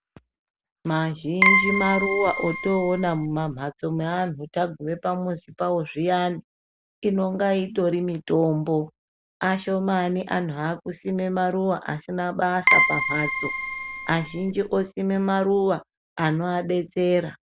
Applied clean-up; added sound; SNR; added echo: none; Keyboard (musical); -1 dB; none.